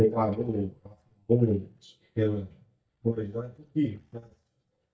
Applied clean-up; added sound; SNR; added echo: neural mask model DeepFilterNet 3.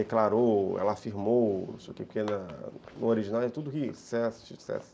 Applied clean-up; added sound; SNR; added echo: none; none; none; none.